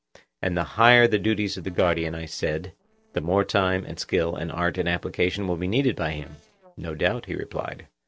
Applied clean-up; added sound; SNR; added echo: neural separator model SepFormer DNS4.